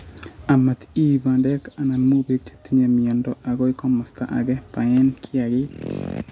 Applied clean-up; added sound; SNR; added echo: none; none; none; none.